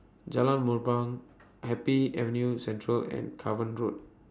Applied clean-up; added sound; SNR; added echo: none; none; none; none.